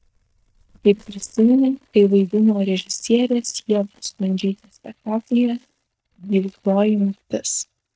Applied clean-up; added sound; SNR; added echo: neural mask model DeepFilterNet 3.